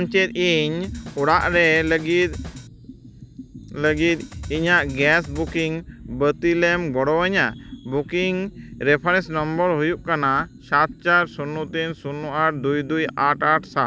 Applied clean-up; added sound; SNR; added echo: none; Drum kit; 14 dB; none.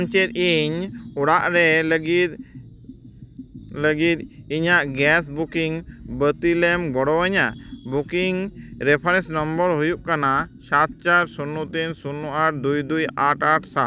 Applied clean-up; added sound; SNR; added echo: none; none; none; none.